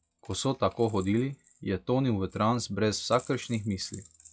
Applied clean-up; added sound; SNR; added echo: classical method log-MMSE.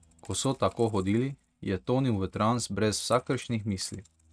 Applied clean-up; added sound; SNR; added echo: neural mask model RNNoise.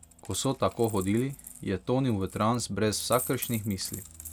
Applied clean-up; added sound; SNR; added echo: none; Coin (dropping); 14 dB; none.